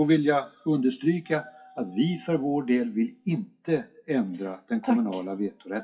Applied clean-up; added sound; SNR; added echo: classical method WPE with log-MMSE.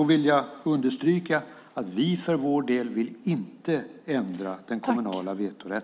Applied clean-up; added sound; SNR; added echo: none; none; none; none.